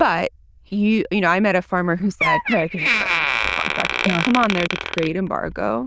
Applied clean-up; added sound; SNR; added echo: neural diffusion model UNIVERSE++.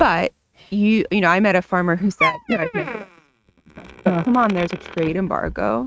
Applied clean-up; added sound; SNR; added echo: neural mask model RNNoise.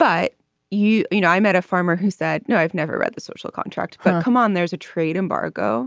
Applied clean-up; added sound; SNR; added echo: none; none; none; none.